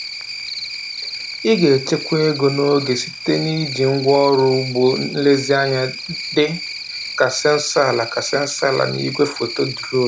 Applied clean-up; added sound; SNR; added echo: none; Cricket; 10 dB; none.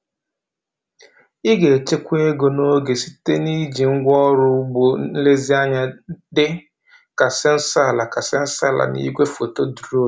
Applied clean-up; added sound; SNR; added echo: none; none; none; none.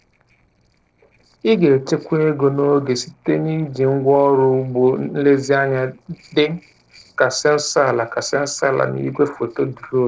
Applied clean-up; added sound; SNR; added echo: neural separator model SepFormer DNS4.